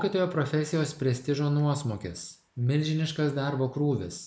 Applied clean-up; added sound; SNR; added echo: none; none; none; none.